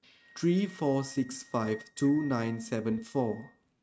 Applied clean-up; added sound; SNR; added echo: neural mask model RNNoise.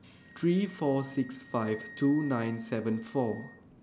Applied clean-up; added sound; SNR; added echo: none; Wind instrument, woodwind instrument; 20 dB; none.